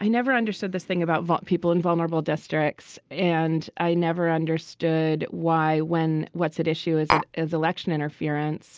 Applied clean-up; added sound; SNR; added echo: none; Tap; -1 dB; none.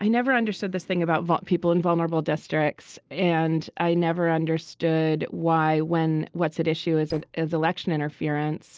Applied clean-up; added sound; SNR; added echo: neural separator model SepFormer DNS4.